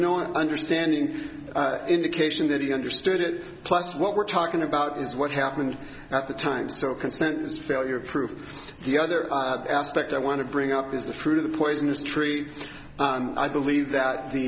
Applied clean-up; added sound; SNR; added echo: none; none; none; none.